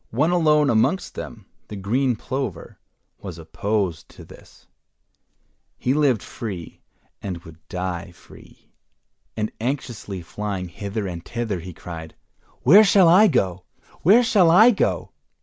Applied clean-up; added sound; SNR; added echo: none; none; none; none.